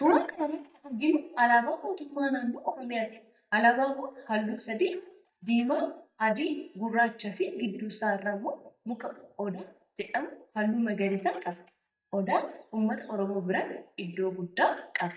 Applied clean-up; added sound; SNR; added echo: neural mask model DeepFilterNet 3.